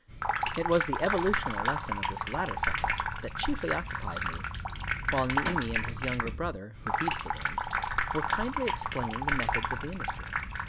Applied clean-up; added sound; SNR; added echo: none; Sink (filling or washing) / Water tap, faucet; -3 dB; none.